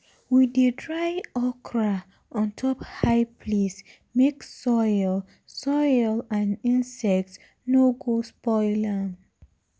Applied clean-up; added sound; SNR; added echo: none; none; none; none.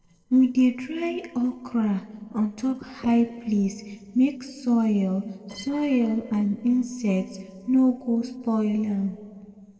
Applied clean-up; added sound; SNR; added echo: neural separator model SepFormer DNS4.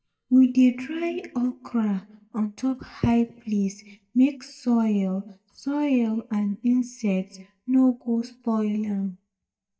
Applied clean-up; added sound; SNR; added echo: neural mask model DeepFilterNet 3.